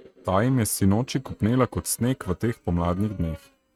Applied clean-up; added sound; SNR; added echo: neural mask model RNNoise.